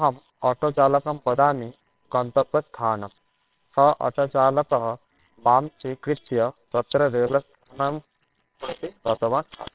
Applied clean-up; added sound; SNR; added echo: neural separator model SepFormer WHAMR!.